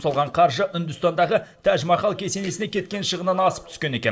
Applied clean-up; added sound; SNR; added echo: neural separator model SepFormer DNS4.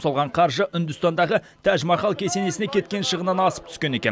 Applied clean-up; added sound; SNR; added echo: none; none; none; none.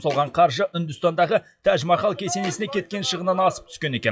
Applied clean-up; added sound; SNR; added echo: classical method WPE with log-MMSE.